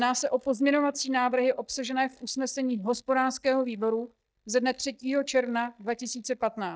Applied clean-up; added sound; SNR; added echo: neural mask model DeepFilterNet 3.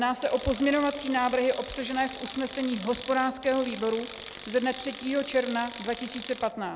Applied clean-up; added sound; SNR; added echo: none; Tools; 11 dB; none.